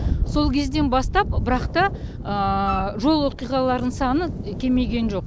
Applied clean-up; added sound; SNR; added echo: none; Wind instrument, woodwind instrument; 13 dB; none.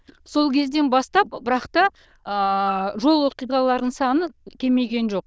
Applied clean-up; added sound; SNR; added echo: neural diffusion model UNIVERSE++.